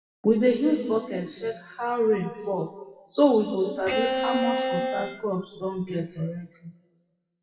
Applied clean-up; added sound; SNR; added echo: classical method WPE with log-MMSE.